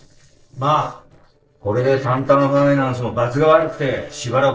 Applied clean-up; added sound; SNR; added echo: neural separator model SepFormer DNS4.